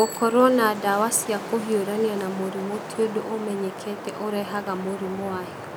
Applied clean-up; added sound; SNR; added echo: none; Wind + Bicycle bell; 11 dB; none.